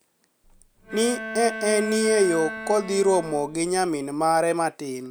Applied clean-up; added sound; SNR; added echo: none; Bowed string instrument; 12 dB; none.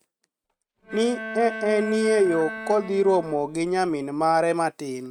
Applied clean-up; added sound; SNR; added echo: neural mask model RNNoise.